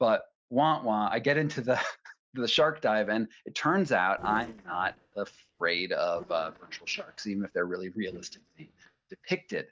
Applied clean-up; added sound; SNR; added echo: neural mask model DeepFilterNet 3.